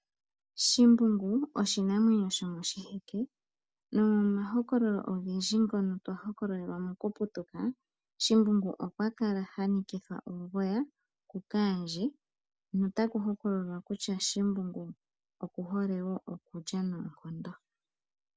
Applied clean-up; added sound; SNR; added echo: none; none; none; none.